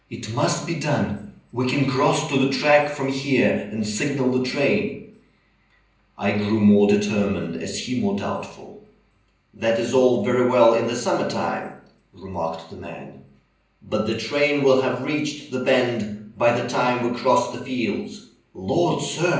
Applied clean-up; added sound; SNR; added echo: none; none; none; reverberation time 0.5 s.